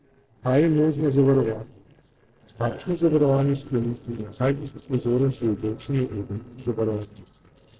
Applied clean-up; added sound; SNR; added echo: neural separator model SepFormer DNS4.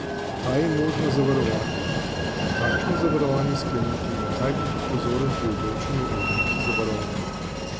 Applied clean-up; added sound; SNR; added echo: none; Train; -1 dB; none.